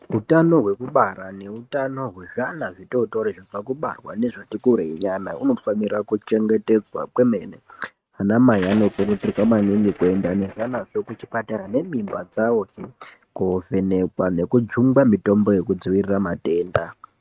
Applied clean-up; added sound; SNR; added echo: neural mask model RNNoise.